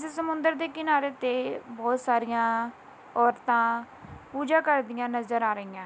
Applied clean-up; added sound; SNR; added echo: none; none; none; none.